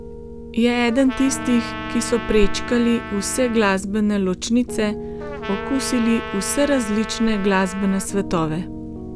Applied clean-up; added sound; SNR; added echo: none; Trumpet + Piano; 10 dB; none.